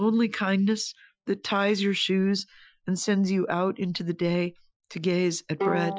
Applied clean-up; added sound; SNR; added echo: classical method Wiener filter.